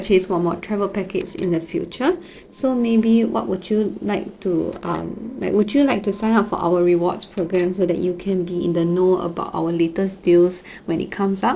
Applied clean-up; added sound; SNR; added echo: neural separator model SepFormer DNS4.